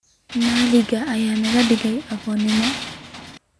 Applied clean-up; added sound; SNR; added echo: none; Tools; 8 dB; none.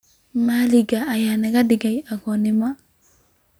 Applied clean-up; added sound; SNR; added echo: none; none; none; none.